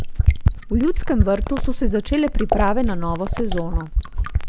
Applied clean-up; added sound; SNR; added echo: none; Fill (with liquid) + Crackle; -2 dB; none.